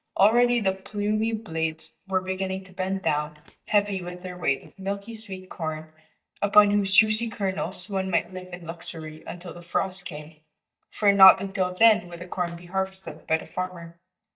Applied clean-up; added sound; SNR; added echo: neural mask model DeepFilterNet 3.